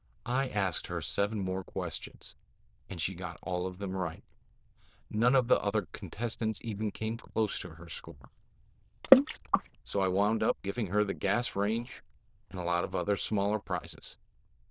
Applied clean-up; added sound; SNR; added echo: neural diffusion model UNIVERSE++.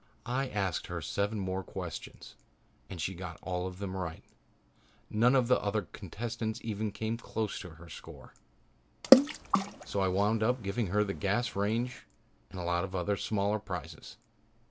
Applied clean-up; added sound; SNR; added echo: none; Water / Splash, splatter; -3 dB; none.